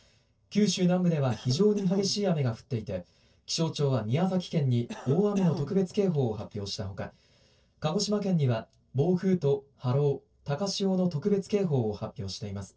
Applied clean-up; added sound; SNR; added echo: neural separator model SepFormer DNS4.